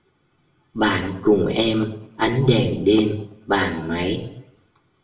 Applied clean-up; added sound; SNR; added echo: none; none; none; reverberation time 0.7 s.